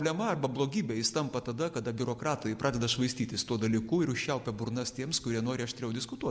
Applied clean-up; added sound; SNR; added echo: none; none; none; none.